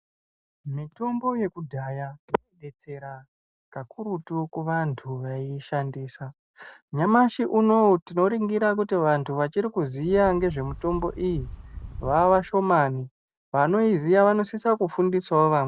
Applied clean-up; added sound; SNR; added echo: none; Wind; 14 dB; none.